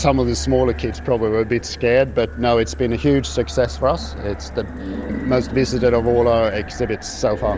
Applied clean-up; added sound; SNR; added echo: none; Truck; 12 dB; none.